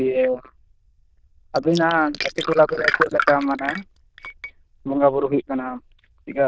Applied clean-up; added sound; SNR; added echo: neural diffusion model UNIVERSE++.